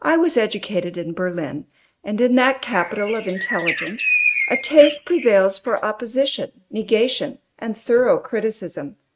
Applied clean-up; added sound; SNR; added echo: neural mask model RNNoise.